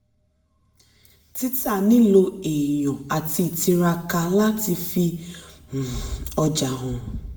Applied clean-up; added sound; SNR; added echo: none; none; none; reverberation time 0.8 s.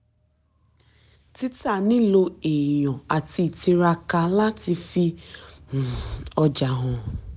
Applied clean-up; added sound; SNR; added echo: none; none; none; none.